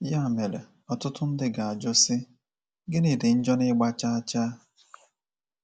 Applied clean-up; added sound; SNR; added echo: none; none; none; none.